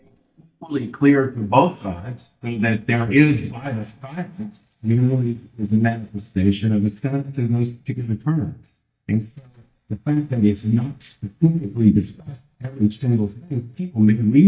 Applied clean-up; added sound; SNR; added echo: neural mask model DeepFilterNet 3.